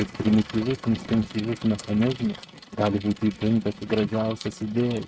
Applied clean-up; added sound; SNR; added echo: neural mask model RNNoise.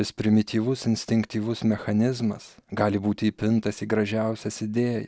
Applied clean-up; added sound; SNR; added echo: none; none; none; none.